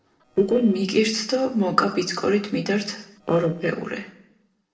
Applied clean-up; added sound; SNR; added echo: neural separator model SepFormer DNS4.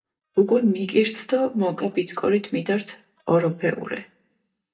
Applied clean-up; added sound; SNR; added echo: neural mask model DeepFilterNet 3.